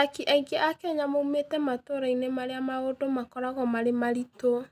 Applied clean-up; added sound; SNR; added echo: none; none; none; none.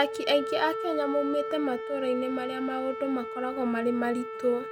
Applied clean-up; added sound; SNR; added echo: none; Wind instrument, woodwind instrument; 6 dB; none.